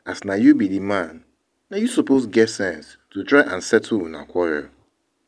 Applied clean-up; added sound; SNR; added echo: none; none; none; none.